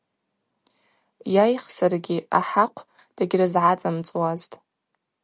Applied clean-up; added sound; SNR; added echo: none; none; none; none.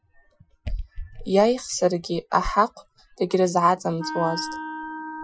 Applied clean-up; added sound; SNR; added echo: classical method Wiener filter.